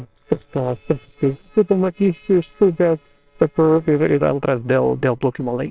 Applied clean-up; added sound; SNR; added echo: neural separator model SepFormer WHAMR!.